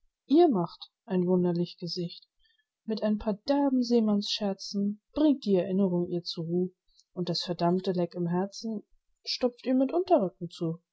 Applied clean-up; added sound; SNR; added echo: none; none; none; none.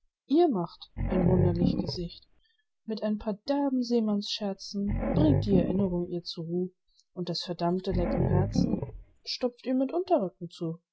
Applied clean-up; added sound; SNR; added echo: none; Growling; 1 dB; none.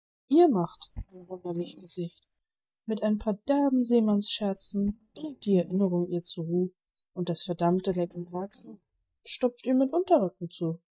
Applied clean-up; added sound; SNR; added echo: neural mask model DeepFilterNet 3.